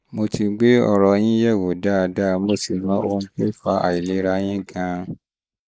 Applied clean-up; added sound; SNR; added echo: neural mask model Resemble Enhance denoiser.